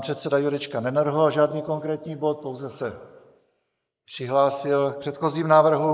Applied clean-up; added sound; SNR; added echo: neural mask model Resemble Enhance denoiser.